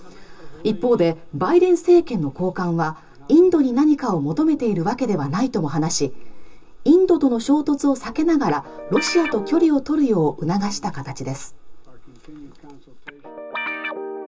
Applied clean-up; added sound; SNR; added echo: none; Guitar; 10 dB; reverberation time 0.2 s.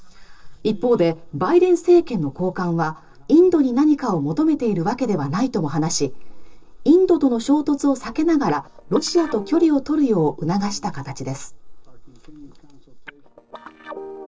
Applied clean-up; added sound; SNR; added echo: neural separator model SepFormer DNS4.